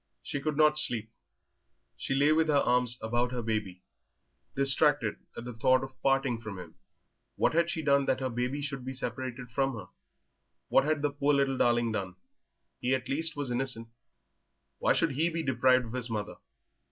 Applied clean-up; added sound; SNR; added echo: none; none; none; none.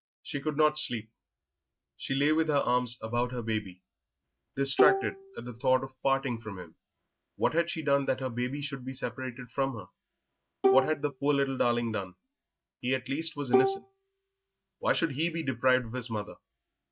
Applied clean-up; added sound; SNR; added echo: neural mask model RNNoise.